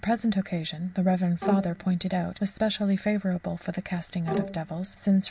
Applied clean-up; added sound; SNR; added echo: none; Bowed string instrument; 7 dB; none.